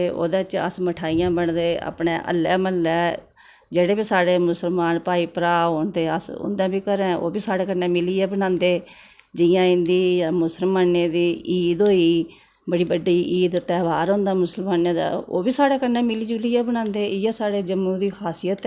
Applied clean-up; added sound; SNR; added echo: none; none; none; none.